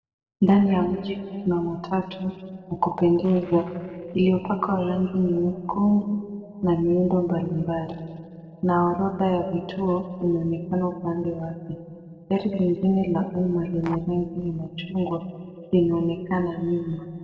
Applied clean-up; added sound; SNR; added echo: neural separator model SepFormer DNS4.